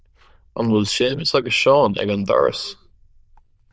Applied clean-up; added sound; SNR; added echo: neural diffusion model UNIVERSE++.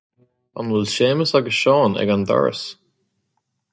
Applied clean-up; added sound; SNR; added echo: neural mask model DeepFilterNet 3.